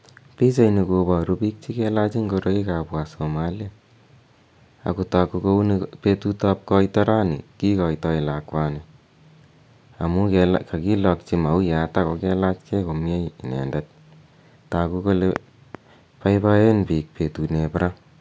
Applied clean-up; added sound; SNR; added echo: none; none; none; none.